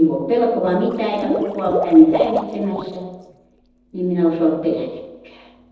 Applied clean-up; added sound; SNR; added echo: neural separator model SepFormer DNS4.